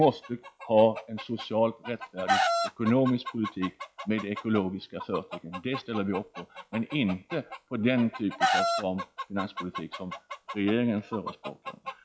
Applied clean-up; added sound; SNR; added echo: classical method log-MMSE.